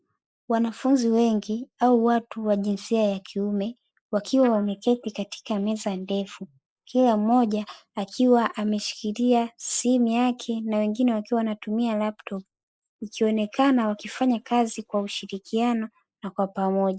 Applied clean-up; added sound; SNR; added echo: neural mask model Resemble Enhance denoiser.